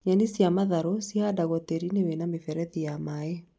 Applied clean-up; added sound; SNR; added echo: none; none; none; none.